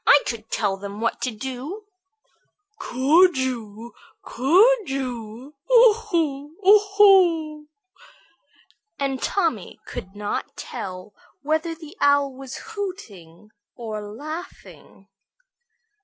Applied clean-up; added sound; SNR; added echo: none; none; none; none.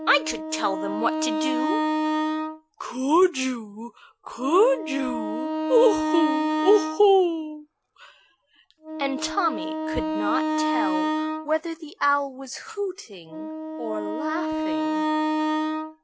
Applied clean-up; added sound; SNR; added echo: none; Wind instrument, woodwind instrument; 2 dB; none.